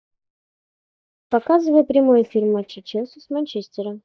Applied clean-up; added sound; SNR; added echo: neural mask model DeepFilterNet 3.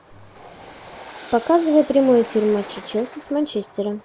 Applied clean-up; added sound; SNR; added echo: none; Train; 18 dB; none.